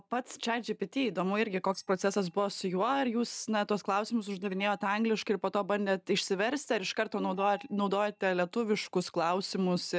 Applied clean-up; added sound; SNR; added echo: neural mask model DeepFilterNet 3.